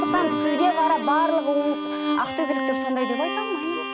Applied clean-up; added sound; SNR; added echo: none; Bowed string instrument; 3 dB; none.